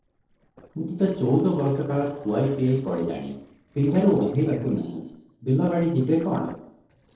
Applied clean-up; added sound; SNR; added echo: neural separator model SepFormer DNS4.